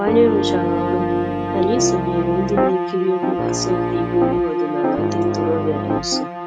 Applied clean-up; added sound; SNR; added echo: none; Piano + Bowed string instrument; -2 dB; none.